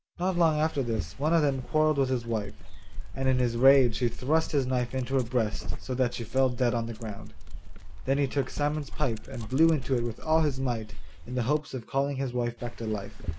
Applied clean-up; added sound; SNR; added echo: none; Dog; 4 dB; none.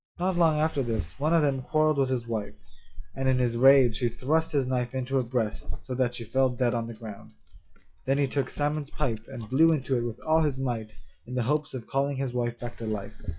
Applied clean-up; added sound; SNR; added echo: classical method log-MMSE.